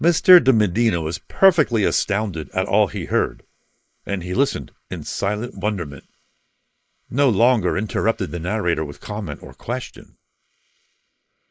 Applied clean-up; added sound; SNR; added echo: neural mask model Resemble Enhance denoiser.